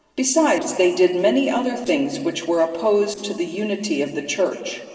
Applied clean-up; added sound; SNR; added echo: neural separator model SepFormer DNS4.